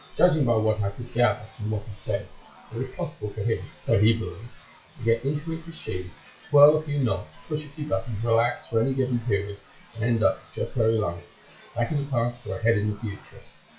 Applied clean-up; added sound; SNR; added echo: classical method WPE with log-MMSE.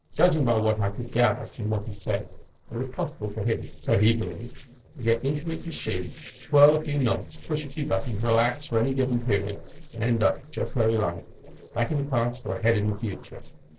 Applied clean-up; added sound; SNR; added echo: neural separator model SepFormer DNS4.